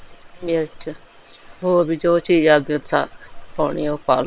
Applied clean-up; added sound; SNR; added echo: neural separator model SepFormer WHAM!.